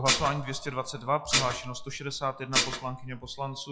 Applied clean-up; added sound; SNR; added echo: classical method log-MMSE.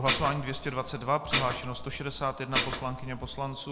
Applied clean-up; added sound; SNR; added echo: none; Dishes, pots, and pans; 1 dB; none.